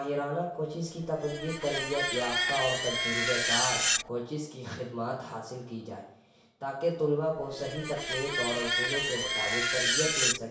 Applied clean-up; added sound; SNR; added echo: none; Screech; -2 dB; reverberation time 0.6 s.